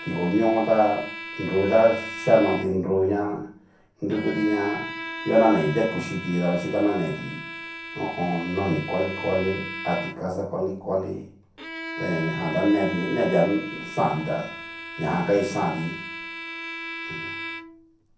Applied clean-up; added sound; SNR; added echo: none; Bowed string instrument; 11 dB; reverberation time 0.5 s.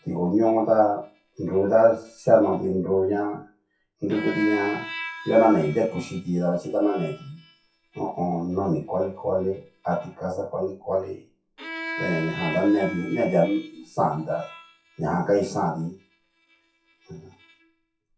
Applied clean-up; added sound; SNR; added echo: classical method WPE with log-MMSE.